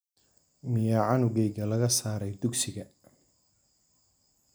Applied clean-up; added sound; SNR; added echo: none; none; none; none.